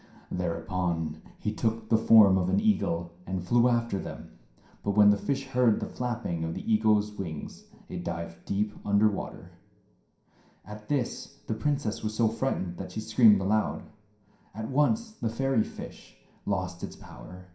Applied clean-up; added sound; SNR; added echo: none; none; none; reverberation time 0.5 s.